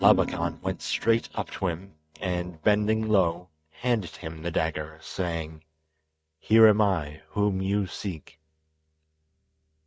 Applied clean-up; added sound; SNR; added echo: neural mask model RNNoise.